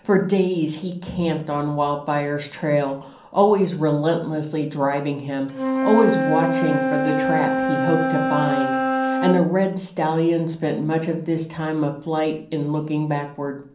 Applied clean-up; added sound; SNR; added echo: none; Wind instrument, woodwind instrument; 5 dB; reverberation time 0.6 s.